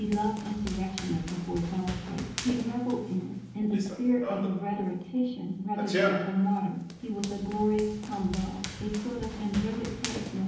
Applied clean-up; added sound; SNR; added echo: none; Run; 7 dB; reverberation time 0.7 s.